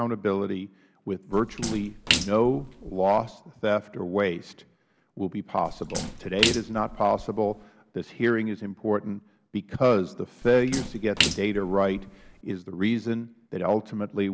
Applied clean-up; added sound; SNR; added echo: none; Splash, splatter; 7 dB; none.